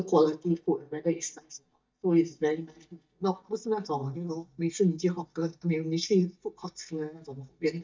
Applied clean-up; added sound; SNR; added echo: neural mask model DeepFilterNet 3.